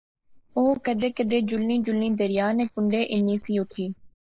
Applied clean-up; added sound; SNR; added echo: neural mask model Resemble Enhance denoiser.